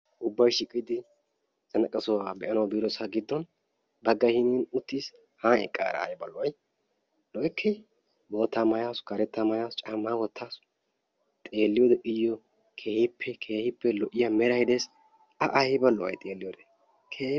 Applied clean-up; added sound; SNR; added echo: none; none; none; none.